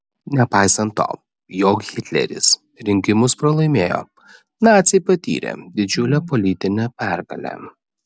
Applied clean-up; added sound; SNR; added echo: none; none; none; none.